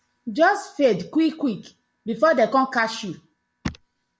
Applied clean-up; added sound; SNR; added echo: none; none; none; none.